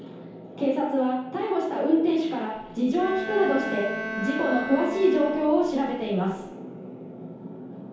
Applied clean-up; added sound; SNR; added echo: none; Bowed string instrument; 9 dB; reverberation time 0.8 s.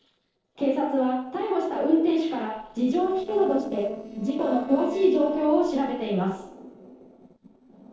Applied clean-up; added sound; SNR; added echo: neural separator model SepFormer DNS4.